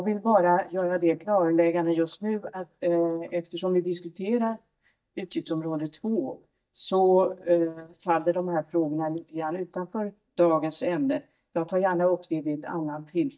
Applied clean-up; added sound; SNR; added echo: neural mask model DeepFilterNet 3.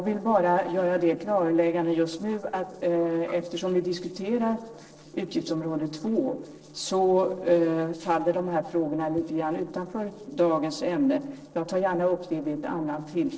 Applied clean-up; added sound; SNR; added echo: neural separator model SepFormer DNS4.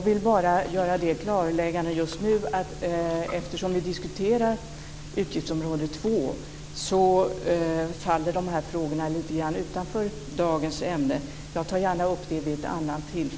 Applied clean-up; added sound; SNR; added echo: none; none; none; none.